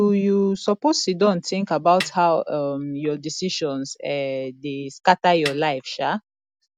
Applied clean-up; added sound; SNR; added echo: none; Snare drum; 13 dB; none.